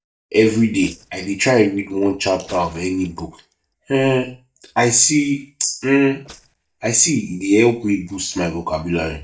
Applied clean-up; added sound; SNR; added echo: neural mask model DeepFilterNet 3.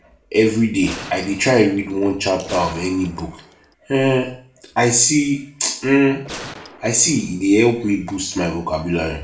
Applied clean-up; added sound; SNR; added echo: none; Gunshot, gunfire; 17 dB; reverberation time 0.4 s.